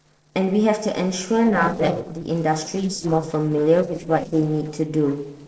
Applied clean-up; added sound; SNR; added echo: neural separator model SepFormer DNS4.